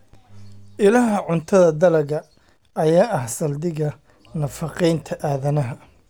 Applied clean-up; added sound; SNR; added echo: none; none; none; none.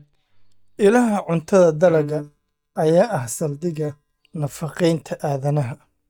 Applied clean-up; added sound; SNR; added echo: neural mask model DeepFilterNet 3.